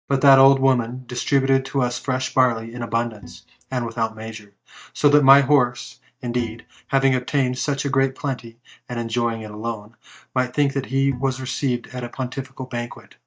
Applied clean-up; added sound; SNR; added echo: neural mask model DeepFilterNet 3.